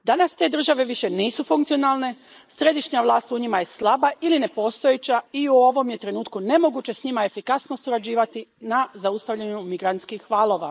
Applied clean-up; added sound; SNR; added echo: neural mask model Resemble Enhance denoiser.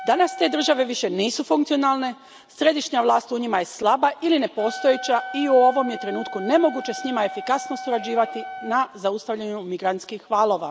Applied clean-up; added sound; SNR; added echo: none; Wind instrument, woodwind instrument; 14 dB; none.